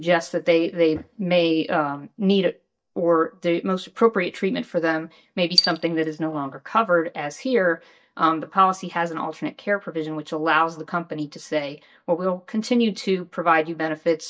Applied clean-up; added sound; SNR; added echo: neural mask model DeepFilterNet 3.